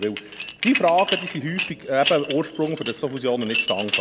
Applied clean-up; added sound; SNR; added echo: none; Dishes, pots, and pans; 4 dB; none.